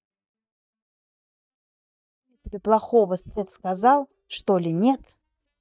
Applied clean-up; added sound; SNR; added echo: neural mask model DeepFilterNet 3.